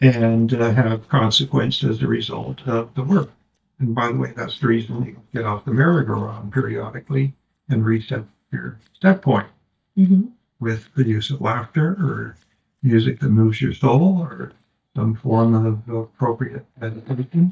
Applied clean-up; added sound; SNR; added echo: neural mask model DeepFilterNet 3.